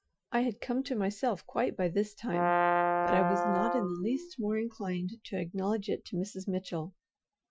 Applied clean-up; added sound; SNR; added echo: classical method Wiener filter.